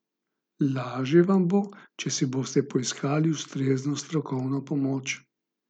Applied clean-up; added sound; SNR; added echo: none; none; none; none.